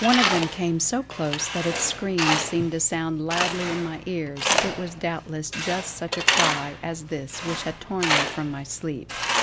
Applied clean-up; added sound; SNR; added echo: none; Tools; 1 dB; none.